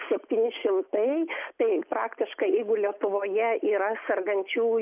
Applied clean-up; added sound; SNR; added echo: none; none; none; none.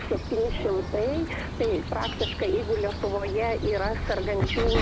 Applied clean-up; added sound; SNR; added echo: none; Bird vocalization, bird call, bird song; 3 dB; none.